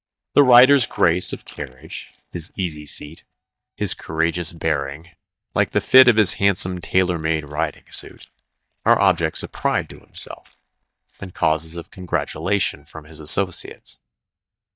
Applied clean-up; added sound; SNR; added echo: neural mask model DeepFilterNet 3.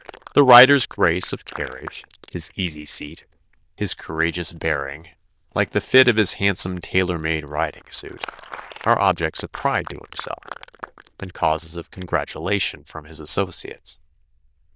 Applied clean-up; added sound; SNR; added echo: neural diffusion model UNIVERSE++.